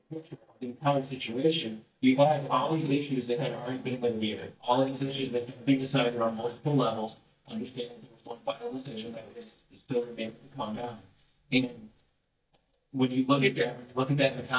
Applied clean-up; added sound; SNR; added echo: neural mask model DeepFilterNet 3.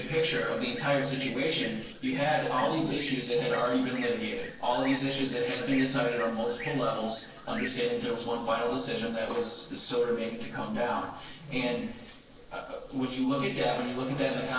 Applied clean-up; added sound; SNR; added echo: neural separator model SepFormer DNS4.